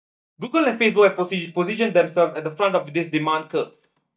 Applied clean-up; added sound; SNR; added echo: neural mask model DeepFilterNet 3.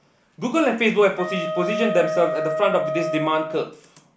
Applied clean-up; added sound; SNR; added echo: none; Wind instrument, woodwind instrument; 5 dB; none.